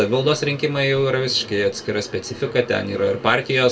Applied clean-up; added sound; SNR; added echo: none; none; none; reverberation time 0.2 s.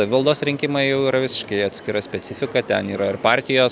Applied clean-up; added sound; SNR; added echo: none; none; none; none.